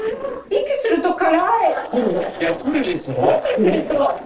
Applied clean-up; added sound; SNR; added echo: neural separator model SepFormer DNS4.